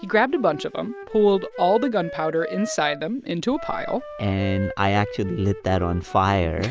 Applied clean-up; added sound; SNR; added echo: none; Wind instrument, woodwind instrument; 13 dB; none.